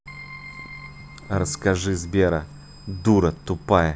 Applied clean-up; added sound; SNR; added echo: none; Bowed string instrument + Keyboard (musical); 17 dB; none.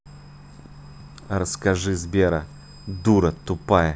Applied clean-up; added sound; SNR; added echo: none; none; none; none.